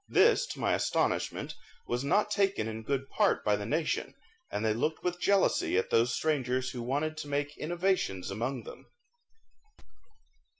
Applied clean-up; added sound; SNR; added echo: none; none; none; none.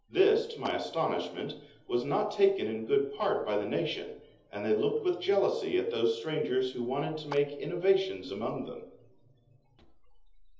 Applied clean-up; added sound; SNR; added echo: none; Clapping; 19 dB; reverberation time 1.2 s.